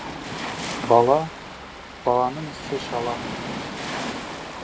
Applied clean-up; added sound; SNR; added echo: none; Waves, surf; 7 dB; none.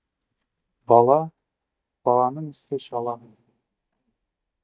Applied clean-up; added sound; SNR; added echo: neural mask model DeepFilterNet 3.